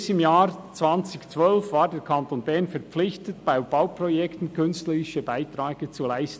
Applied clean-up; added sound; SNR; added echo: none; none; none; none.